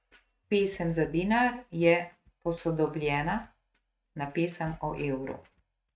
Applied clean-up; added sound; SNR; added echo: neural mask model RNNoise.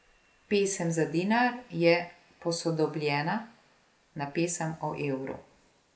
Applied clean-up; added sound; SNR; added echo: none; none; none; none.